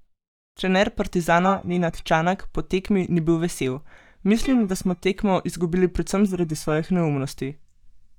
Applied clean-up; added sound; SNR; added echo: neural mask model DeepFilterNet 3.